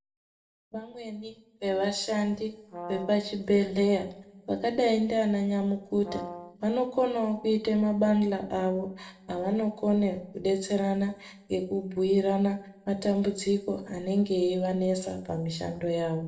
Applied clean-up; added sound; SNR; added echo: none; Brass instrument; 15 dB; reverberation time 0.4 s.